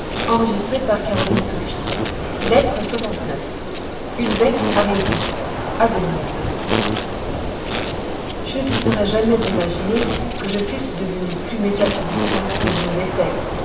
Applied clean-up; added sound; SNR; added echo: none; Insect; 0 dB; reverberation time 1.0 s.